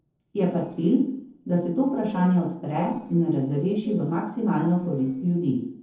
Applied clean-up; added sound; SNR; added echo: neural separator model SepFormer DNS4.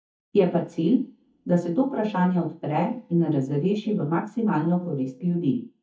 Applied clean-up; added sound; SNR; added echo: neural mask model DeepFilterNet 3.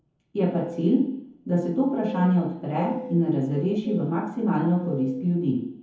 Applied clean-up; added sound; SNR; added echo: none; Bird vocalization, bird call, bird song; 17 dB; reverberation time 0.7 s.